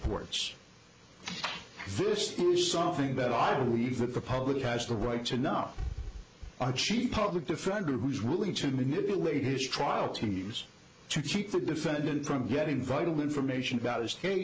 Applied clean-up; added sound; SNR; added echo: none; none; none; none.